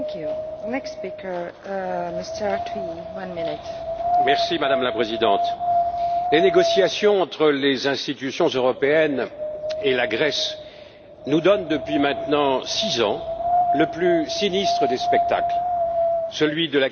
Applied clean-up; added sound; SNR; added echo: none; Wind; 2 dB; none.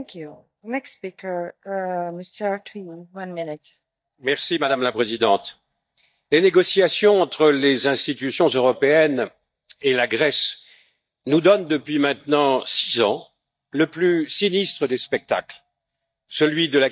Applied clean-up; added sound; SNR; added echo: neural mask model DeepFilterNet 3.